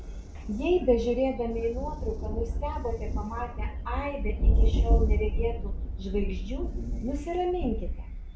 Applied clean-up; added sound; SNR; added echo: none; Thunder; -3 dB; none.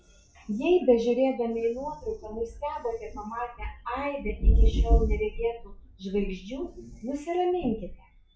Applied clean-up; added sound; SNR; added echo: classical method log-MMSE.